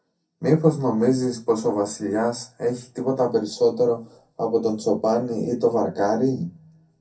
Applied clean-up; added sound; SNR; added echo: none; none; none; reverberation time 0.3 s.